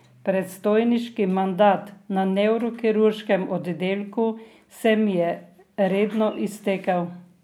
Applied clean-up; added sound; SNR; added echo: none; none; none; none.